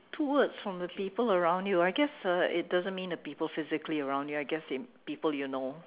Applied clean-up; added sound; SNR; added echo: none; none; none; none.